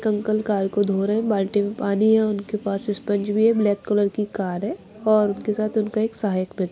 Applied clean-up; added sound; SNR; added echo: none; none; none; none.